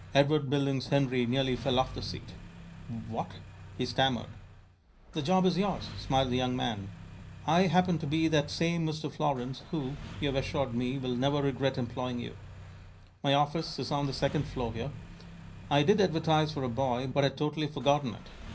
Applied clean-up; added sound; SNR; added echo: none; Engine starting; 15 dB; reverberation time 0.5 s.